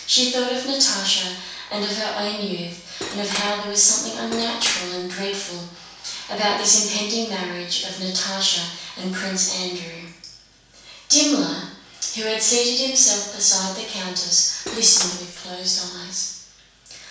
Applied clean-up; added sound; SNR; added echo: none; Cutlery, silverware / Dishes, pots, and pans; 10 dB; reverberation time 0.7 s.